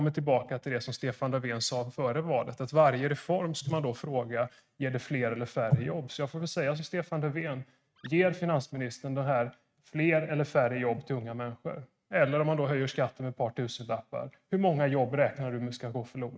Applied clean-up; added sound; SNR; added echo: neural mask model RNNoise.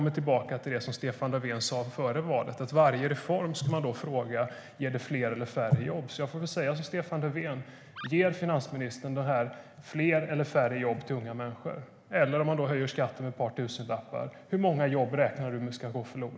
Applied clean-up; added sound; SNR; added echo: none; Animal; 18 dB; none.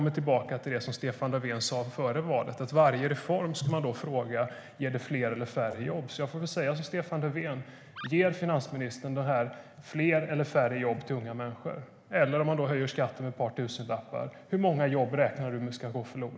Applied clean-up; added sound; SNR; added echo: neural mask model Resemble Enhance denoiser.